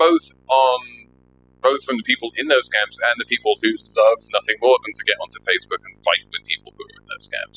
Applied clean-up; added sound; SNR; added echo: classical method spectral subtraction.